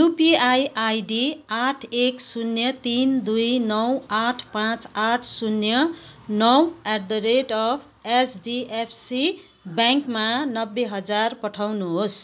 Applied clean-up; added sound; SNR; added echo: none; none; none; none.